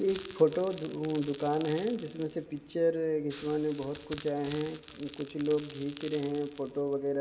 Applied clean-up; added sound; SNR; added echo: none; Crackle; 19 dB; reverberation time 1.3 s.